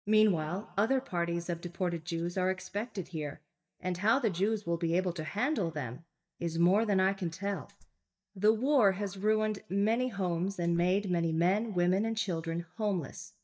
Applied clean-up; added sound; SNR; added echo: neural mask model DeepFilterNet 3.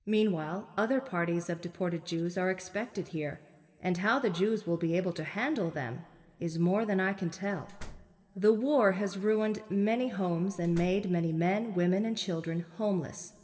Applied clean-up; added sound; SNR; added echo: none; Slam; 16 dB; reverberation time 2.0 s.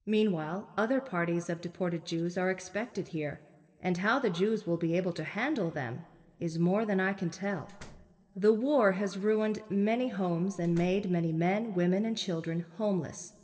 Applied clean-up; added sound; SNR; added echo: neural separator model SepFormer DNS4.